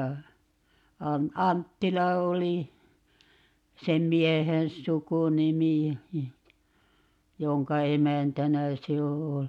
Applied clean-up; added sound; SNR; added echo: none; none; none; none.